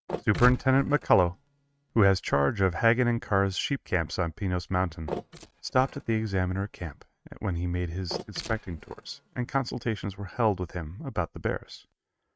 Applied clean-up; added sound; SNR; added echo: neural mask model RNNoise.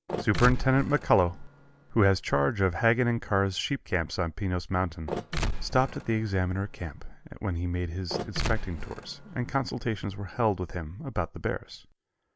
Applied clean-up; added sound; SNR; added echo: none; Mechanisms; 6 dB; none.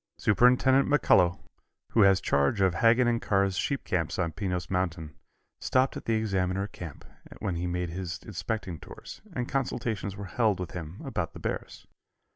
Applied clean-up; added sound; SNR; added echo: none; none; none; none.